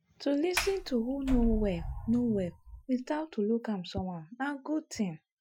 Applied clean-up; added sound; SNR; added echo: classical method Wiener filter.